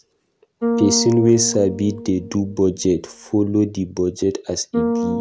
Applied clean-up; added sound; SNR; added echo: none; Bass guitar; 6 dB; none.